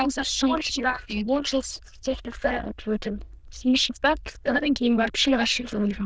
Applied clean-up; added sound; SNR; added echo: neural diffusion model UNIVERSE++.